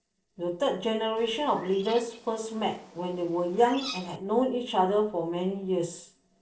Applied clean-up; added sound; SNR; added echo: neural separator model SepFormer DNS4.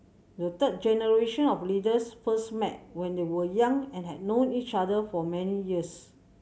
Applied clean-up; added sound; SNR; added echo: none; none; none; none.